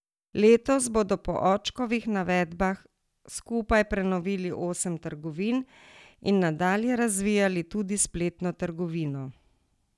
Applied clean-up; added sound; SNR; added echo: none; none; none; none.